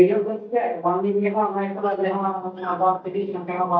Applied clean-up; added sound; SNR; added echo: neural mask model DeepFilterNet 3.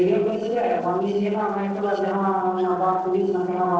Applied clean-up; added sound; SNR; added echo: neural separator model SepFormer DNS4.